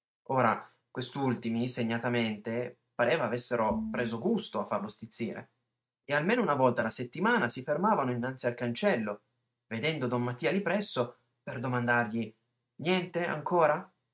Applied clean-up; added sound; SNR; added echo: neural mask model RNNoise.